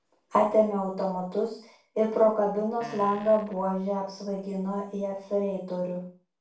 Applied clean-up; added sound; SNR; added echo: none; Fart; 19 dB; reverberation time 0.4 s.